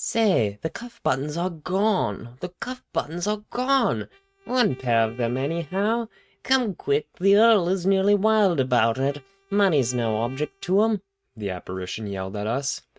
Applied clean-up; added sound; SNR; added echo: neural mask model RNNoise.